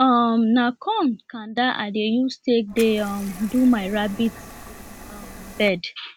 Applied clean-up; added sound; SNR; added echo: none; Liquid; 17 dB; none.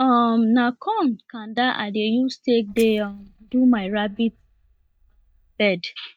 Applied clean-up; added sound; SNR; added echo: neural mask model DeepFilterNet 3.